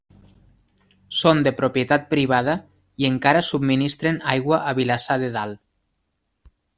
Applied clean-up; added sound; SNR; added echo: none; none; none; none.